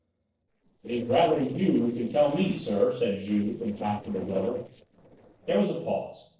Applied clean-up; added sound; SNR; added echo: neural separator model SepFormer DNS4.